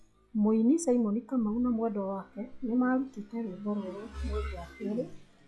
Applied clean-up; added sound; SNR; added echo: classical method log-MMSE.